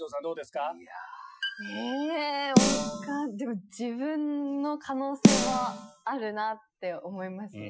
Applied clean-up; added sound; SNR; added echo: classical method Wiener filter.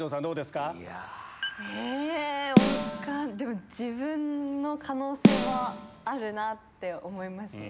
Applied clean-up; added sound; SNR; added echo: none; Snare drum; -5 dB; none.